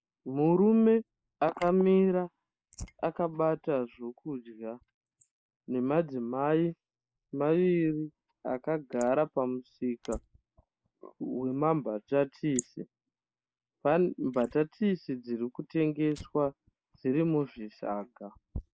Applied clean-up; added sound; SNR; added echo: neural mask model Resemble Enhance denoiser.